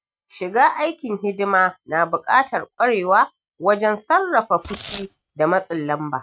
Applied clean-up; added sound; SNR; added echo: neural mask model RNNoise.